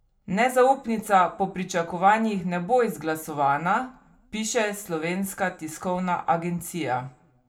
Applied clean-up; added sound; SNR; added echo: none; none; none; reverberation time 0.3 s.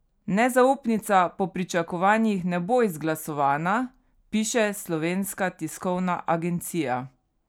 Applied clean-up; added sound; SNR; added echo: none; none; none; none.